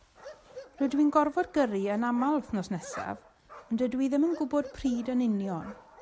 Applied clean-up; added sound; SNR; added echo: none; Bark; 19 dB; none.